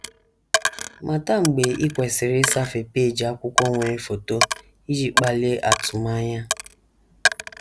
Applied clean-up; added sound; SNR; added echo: none; Coin (dropping); 4 dB; none.